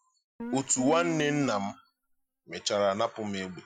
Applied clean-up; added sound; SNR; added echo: classical method Wiener filter.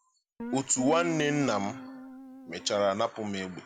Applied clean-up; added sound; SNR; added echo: none; Guitar; 11 dB; none.